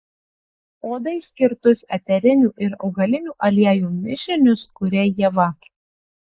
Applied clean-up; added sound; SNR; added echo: neural mask model Resemble Enhance denoiser.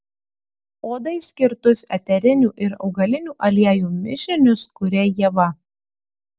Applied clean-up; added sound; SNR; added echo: none; none; none; none.